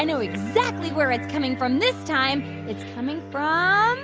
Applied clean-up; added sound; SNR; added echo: none; Bowed string instrument; 10 dB; none.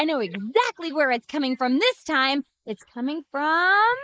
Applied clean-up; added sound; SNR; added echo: neural mask model Resemble Enhance denoiser.